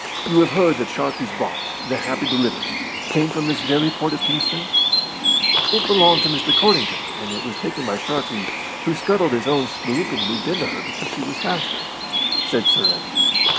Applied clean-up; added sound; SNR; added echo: none; Bird; 0 dB; none.